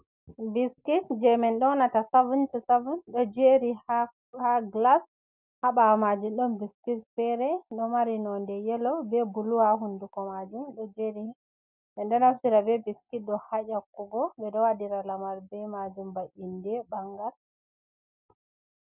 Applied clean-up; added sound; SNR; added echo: none; none; none; none.